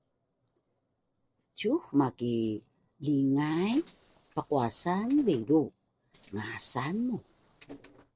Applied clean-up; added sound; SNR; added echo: neural separator model SepFormer DNS4.